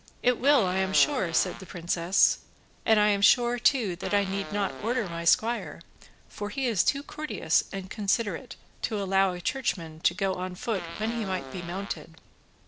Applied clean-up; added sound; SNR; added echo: none; Fart; 12 dB; none.